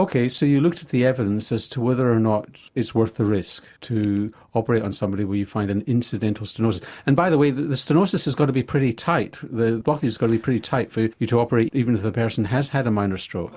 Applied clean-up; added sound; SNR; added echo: none; none; none; none.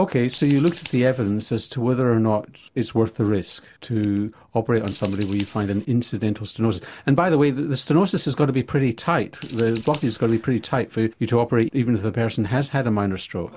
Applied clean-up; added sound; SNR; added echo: none; Scissors; 16 dB; none.